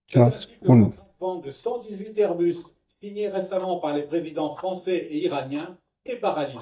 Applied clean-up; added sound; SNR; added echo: neural mask model DeepFilterNet 3.